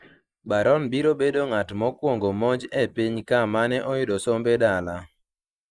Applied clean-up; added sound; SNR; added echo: neural mask model Resemble Enhance denoiser.